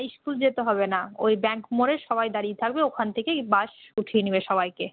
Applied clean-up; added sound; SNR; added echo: none; none; none; none.